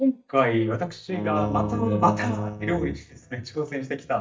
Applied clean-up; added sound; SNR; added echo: neural mask model DeepFilterNet 3.